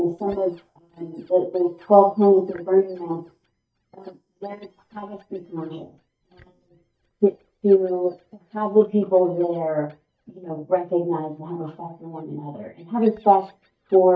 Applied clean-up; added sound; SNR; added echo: neural mask model DeepFilterNet 3.